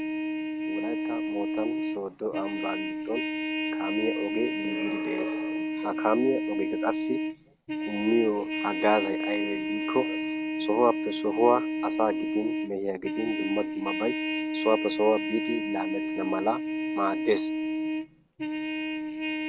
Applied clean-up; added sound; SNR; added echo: none; Trumpet; 1 dB; none.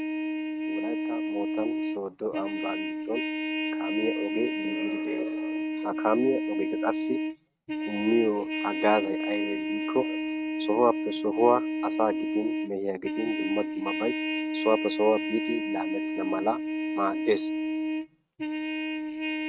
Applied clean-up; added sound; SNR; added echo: neural mask model RNNoise.